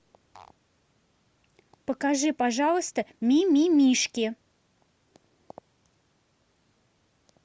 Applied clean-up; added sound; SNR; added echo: none; none; none; none.